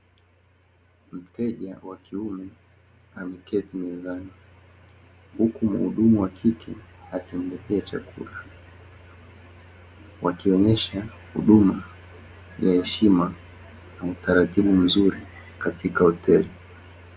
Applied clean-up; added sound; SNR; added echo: none; none; none; none.